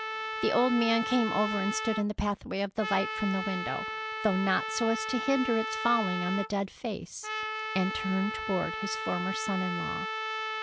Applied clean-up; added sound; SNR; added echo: none; Trumpet; 4 dB; none.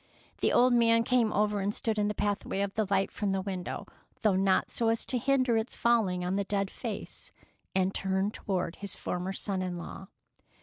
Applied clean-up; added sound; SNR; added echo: none; none; none; none.